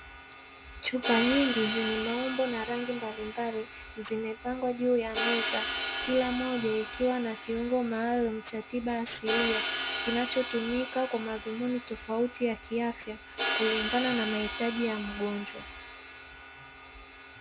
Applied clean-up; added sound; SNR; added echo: none; Crash cymbal; 4 dB; none.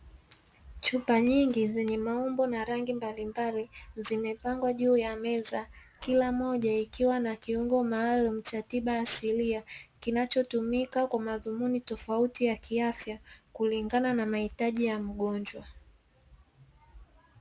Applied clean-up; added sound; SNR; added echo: none; none; none; none.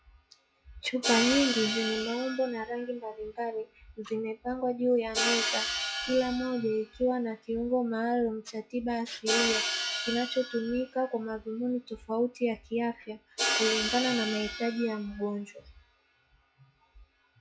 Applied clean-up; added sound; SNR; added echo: classical method log-MMSE.